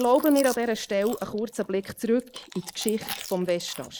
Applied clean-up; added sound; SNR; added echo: neural mask model Resemble Enhance denoiser.